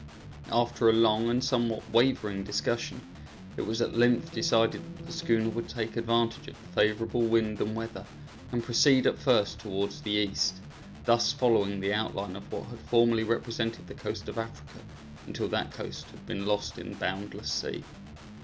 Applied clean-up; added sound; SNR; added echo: none; Guitar + Electric guitar; 15 dB; none.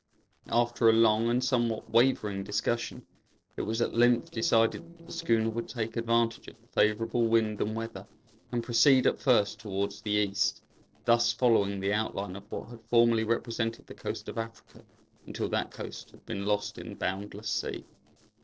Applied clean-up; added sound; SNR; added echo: neural separator model SepFormer DNS4.